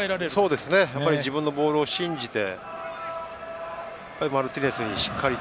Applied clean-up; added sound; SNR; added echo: none; none; none; none.